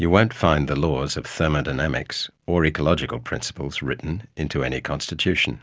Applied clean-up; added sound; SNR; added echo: none; none; none; none.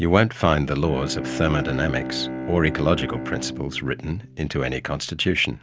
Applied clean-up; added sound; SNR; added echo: none; Bowed string instrument; 9 dB; none.